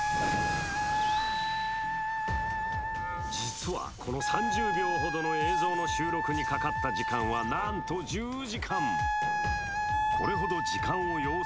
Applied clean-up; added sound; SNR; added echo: none; Wind instrument, woodwind instrument; -3 dB; none.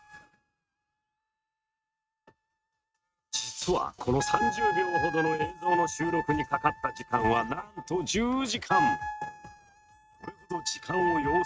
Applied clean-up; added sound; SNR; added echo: neural mask model RNNoise.